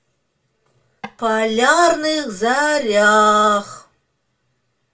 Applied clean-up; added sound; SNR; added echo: none; Tap / Wood; 20 dB; reverberation time 0.1 s.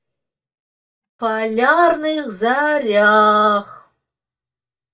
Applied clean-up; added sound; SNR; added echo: neural mask model DeepFilterNet 3.